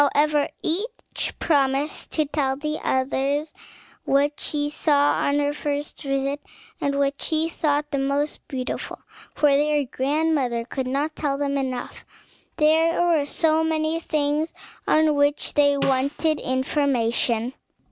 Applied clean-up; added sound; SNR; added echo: none; Snare drum; 13 dB; none.